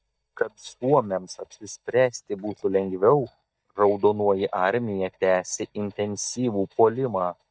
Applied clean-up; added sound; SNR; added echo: neural mask model DeepFilterNet 3.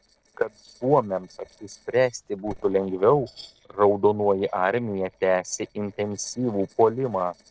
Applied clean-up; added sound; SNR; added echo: neural separator model SepFormer DNS4.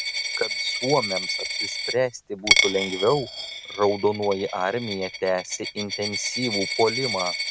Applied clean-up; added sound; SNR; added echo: none; Coin (dropping); 2 dB; none.